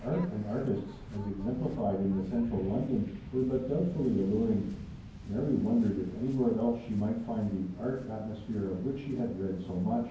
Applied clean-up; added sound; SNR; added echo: none; Waves, surf; 15 dB; reverberation time 0.9 s.